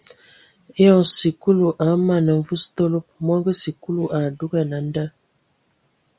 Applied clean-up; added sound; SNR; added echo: none; none; none; none.